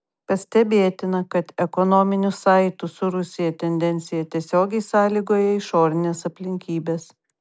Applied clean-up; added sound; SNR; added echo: none; none; none; none.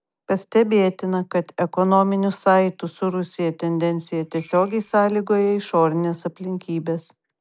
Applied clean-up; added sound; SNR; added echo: none; Bell; 10 dB; none.